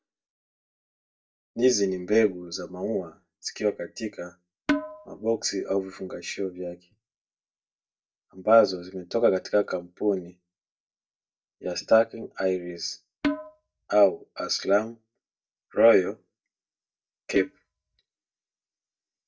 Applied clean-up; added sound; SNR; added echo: neural mask model DeepFilterNet 3.